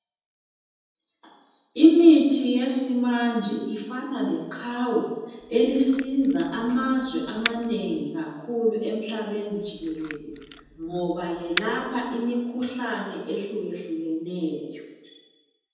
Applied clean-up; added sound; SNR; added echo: none; Camera; 10 dB; reverberation time 1.1 s.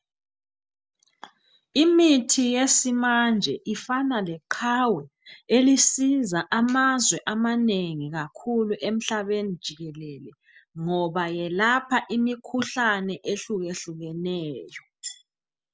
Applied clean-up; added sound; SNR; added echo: none; none; none; none.